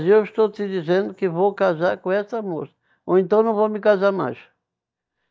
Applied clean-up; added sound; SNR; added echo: neural mask model DeepFilterNet 3.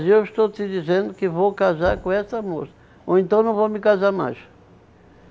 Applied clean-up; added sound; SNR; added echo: none; Knock; 20 dB; none.